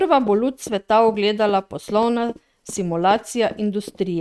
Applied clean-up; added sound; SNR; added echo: neural mask model RNNoise.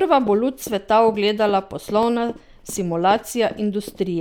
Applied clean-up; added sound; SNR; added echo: neural mask model Resemble Enhance denoiser.